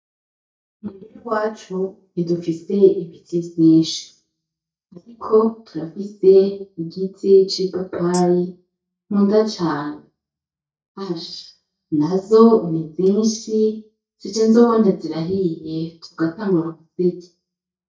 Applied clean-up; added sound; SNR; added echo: neural mask model DeepFilterNet 3.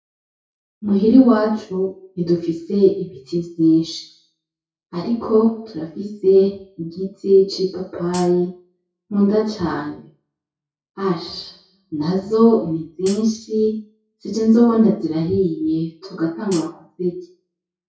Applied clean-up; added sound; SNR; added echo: classical method WPE with log-MMSE.